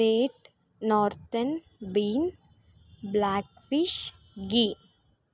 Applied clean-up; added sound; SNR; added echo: none; none; none; none.